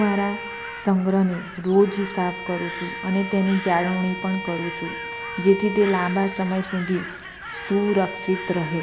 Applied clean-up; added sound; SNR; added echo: none; Bowed string instrument + Crow; 10 dB; none.